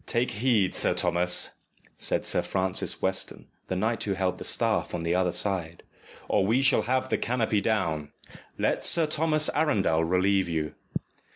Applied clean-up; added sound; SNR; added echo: none; none; none; none.